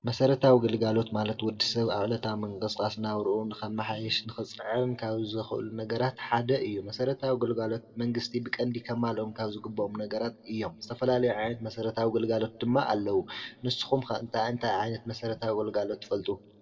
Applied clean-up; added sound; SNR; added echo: none; none; none; reverberation time 1.4 s.